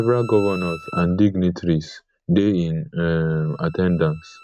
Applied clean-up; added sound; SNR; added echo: neural mask model RNNoise.